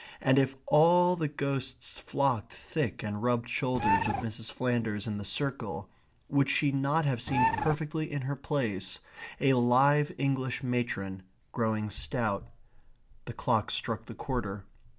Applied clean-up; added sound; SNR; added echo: none; Bird; -1 dB; none.